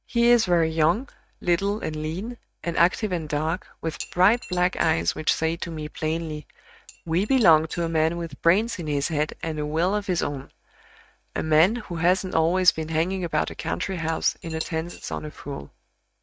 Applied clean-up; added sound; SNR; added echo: neural mask model RNNoise.